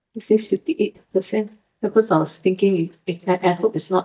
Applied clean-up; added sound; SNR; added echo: neural mask model DeepFilterNet 3.